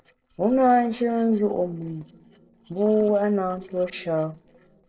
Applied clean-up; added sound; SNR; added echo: neural separator model SepFormer DNS4.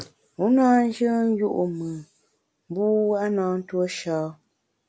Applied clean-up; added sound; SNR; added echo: none; none; none; none.